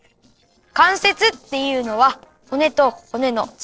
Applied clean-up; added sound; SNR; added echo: neural separator model SepFormer DNS4.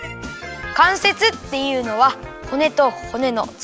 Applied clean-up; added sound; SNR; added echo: none; none; none; none.